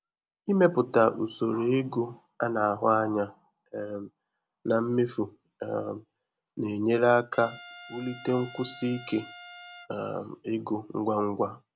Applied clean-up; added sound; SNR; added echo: none; Trumpet; 17 dB; none.